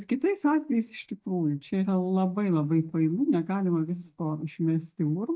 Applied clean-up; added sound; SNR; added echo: neural mask model DeepFilterNet 3.